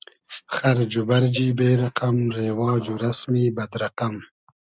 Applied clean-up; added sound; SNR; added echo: neural mask model RNNoise.